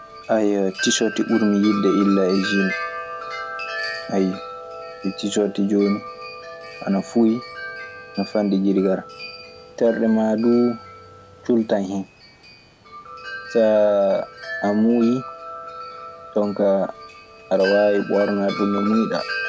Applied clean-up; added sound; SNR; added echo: none; Wind chime; 11 dB; none.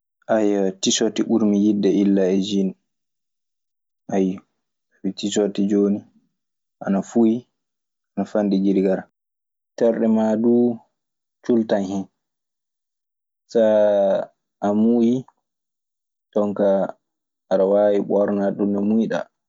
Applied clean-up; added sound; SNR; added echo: none; none; none; none.